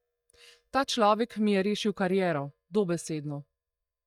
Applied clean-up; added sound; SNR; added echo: neural mask model DeepFilterNet 3.